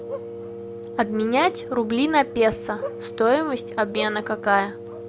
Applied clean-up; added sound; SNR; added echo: none; Bark + Wind instrument, woodwind instrument; 11 dB; none.